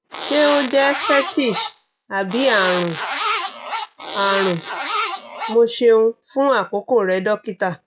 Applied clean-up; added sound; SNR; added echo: classical method log-MMSE.